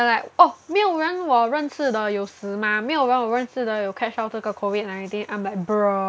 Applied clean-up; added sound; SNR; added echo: none; none; none; none.